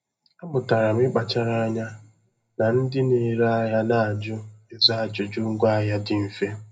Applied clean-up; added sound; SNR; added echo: none; none; none; reverberation time 0.4 s.